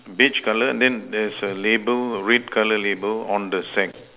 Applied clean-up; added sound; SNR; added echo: none; none; none; none.